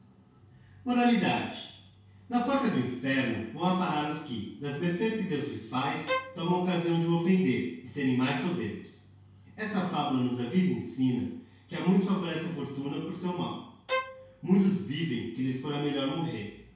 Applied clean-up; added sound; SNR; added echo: none; Bowed string instrument; 6 dB; reverberation time 0.6 s.